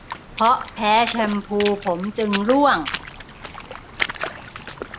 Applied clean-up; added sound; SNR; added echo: none; Water / Splash, splatter; 8 dB; none.